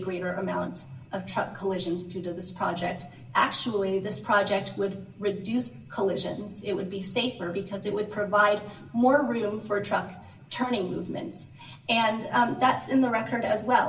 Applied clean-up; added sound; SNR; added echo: none; none; none; reverberation time 0.9 s.